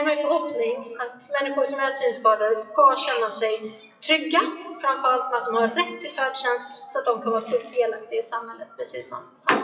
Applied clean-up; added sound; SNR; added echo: classical method WPE with log-MMSE.